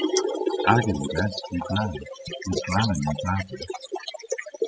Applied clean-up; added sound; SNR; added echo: classical method spectral subtraction.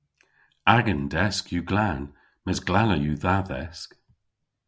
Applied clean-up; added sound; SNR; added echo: none; none; none; none.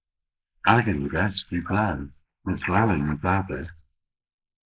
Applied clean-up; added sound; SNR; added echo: neural mask model Resemble Enhance denoiser.